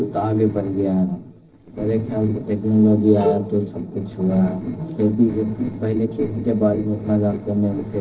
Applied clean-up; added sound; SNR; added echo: neural separator model SepFormer DNS4.